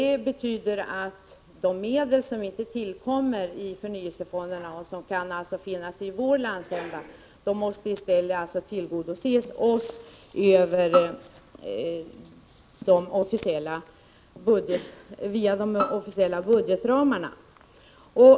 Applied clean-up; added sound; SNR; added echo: none; Bowed string instrument; 10 dB; none.